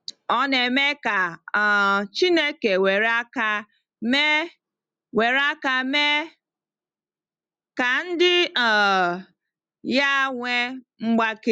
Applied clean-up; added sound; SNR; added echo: none; none; none; none.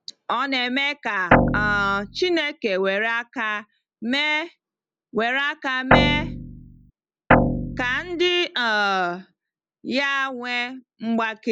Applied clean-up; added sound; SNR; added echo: none; Guitar; -4 dB; none.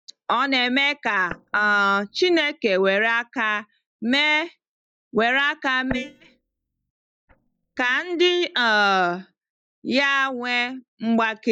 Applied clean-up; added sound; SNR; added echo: neural mask model DeepFilterNet 3.